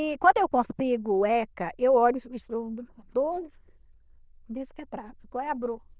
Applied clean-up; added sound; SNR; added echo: neural diffusion model UNIVERSE++.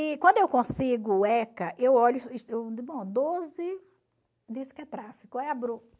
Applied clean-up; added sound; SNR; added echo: none; none; none; none.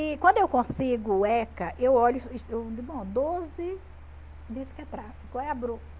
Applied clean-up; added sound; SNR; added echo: none; Mechanical fan; 16 dB; none.